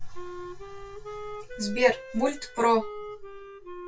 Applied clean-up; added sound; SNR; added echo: classical method WPE with log-MMSE.